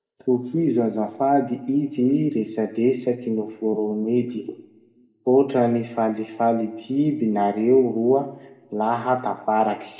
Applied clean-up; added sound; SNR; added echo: none; none; none; reverberation time 0.9 s.